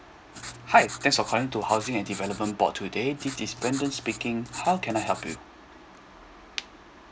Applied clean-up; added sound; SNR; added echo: none; Writing; 13 dB; none.